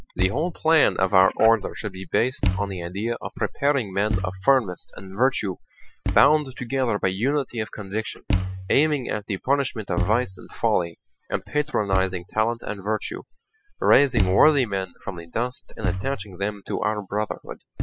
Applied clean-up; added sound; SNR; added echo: classical method spectral subtraction.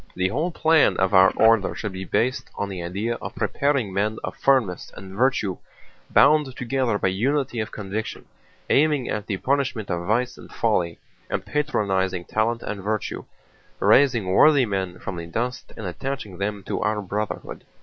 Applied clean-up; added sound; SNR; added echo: none; none; none; none.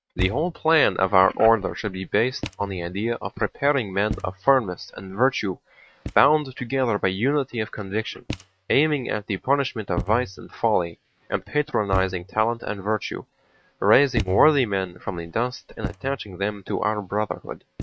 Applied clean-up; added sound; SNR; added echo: neural mask model RNNoise.